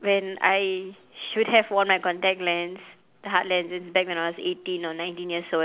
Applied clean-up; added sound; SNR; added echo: none; none; none; none.